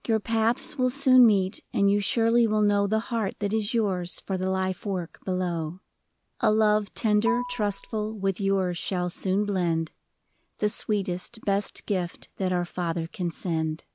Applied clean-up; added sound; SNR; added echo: none; Marimba, xylophone; 11 dB; none.